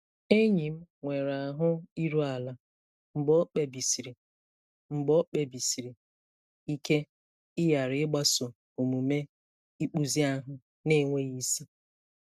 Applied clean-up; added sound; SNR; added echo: none; none; none; none.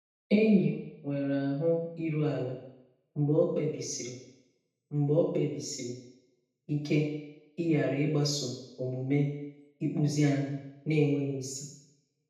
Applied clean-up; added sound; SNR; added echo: none; none; none; reverberation time 0.8 s.